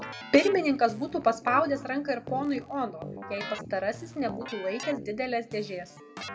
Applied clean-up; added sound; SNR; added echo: none; Keyboard (musical); 13 dB; reverberation time 1.4 s.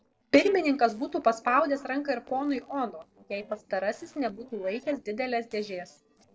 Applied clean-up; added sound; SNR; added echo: neural separator model SepFormer DNS4.